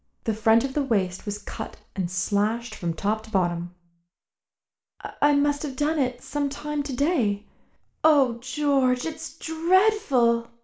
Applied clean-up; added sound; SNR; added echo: none; none; none; reverberation time 0.4 s.